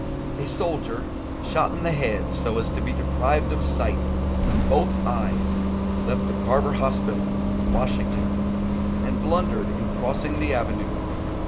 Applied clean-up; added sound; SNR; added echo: none; Bus; -4 dB; reverberation time 1.9 s.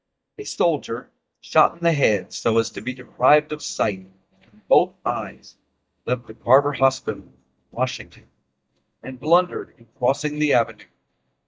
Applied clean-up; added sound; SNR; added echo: neural mask model DeepFilterNet 3.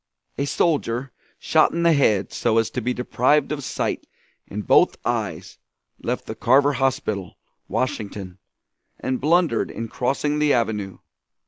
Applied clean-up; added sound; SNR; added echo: none; none; none; none.